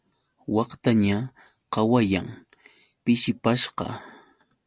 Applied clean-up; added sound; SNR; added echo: none; none; none; none.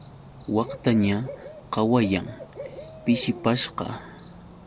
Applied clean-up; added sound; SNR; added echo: none; Cricket / Bird; 15 dB; none.